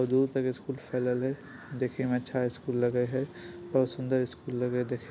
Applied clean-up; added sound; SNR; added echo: none; none; none; none.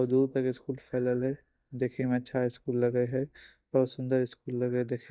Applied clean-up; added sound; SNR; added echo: neural mask model DeepFilterNet 3.